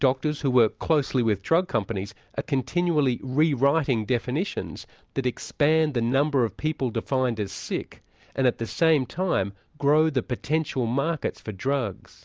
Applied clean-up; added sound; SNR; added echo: none; none; none; none.